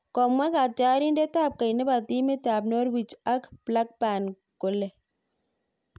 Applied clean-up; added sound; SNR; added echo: none; none; none; none.